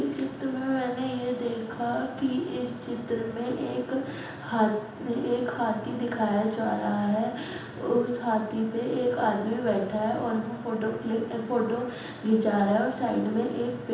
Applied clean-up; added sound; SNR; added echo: none; none; none; reverberation time 0.9 s.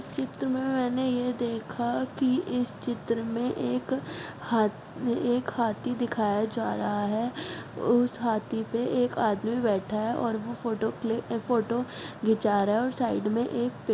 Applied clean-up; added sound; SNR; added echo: none; none; none; none.